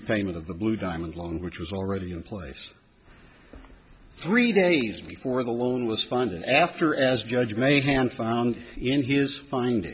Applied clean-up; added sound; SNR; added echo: none; none; none; none.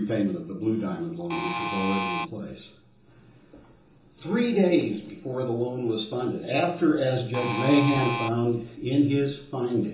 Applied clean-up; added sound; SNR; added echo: none; Alarm; 4 dB; reverberation time 1.2 s.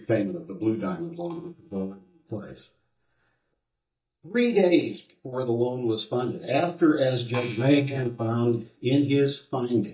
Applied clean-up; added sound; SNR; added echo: neural mask model DeepFilterNet 3.